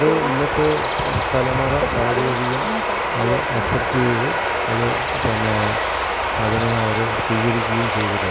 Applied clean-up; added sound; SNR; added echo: none; Bird vocalization, bird call, bird song; -2 dB; none.